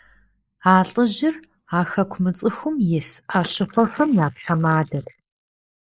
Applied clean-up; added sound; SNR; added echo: neural mask model Resemble Enhance denoiser.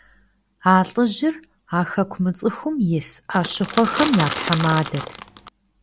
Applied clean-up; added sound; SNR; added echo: none; Crackle / Crushing; 6 dB; none.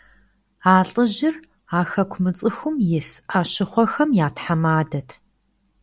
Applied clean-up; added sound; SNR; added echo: none; none; none; none.